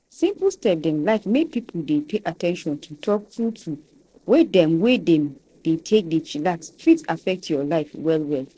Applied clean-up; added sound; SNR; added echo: neural separator model SepFormer DNS4.